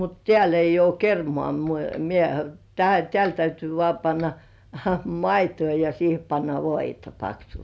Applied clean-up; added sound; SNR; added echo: none; none; none; none.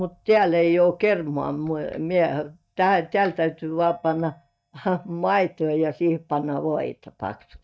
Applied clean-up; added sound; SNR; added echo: neural mask model DeepFilterNet 3.